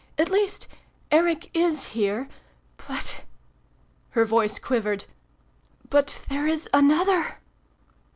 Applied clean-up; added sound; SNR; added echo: none; none; none; none.